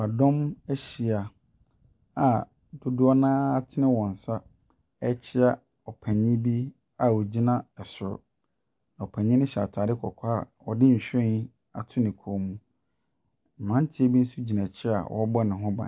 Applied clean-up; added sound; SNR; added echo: none; none; none; none.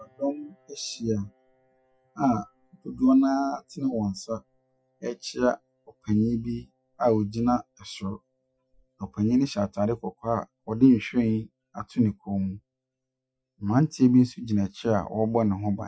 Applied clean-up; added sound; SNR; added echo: classical method Wiener filter.